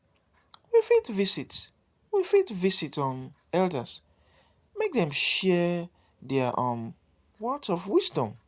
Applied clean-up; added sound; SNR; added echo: none; none; none; none.